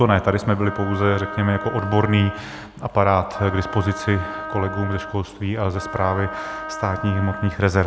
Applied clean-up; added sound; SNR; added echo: none; Wind instrument, woodwind instrument; 11 dB; none.